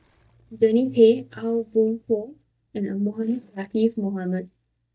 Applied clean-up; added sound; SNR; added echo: neural mask model DeepFilterNet 3.